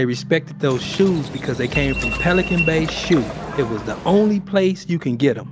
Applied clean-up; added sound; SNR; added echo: none; Subway, metro, underground; 9 dB; none.